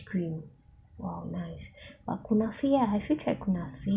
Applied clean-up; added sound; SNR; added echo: none; none; none; none.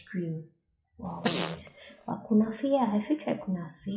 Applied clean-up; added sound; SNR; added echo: classical method WPE with log-MMSE.